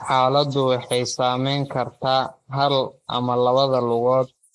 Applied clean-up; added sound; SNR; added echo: neural mask model Resemble Enhance denoiser.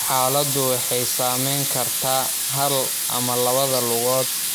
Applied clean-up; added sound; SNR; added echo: none; Sink (filling or washing) / Water tap, faucet; -1 dB; none.